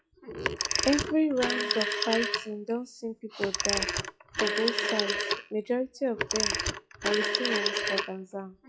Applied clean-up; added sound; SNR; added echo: classical method WPE with log-MMSE.